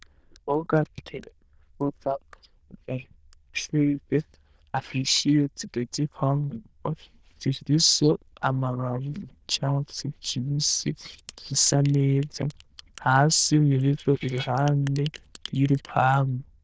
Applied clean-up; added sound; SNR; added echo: neural diffusion model UNIVERSE++.